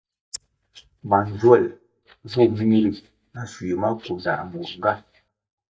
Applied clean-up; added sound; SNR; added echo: neural mask model DeepFilterNet 3.